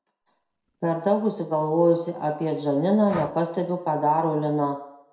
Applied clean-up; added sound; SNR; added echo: none; Breathing; 20 dB; reverberation time 0.6 s.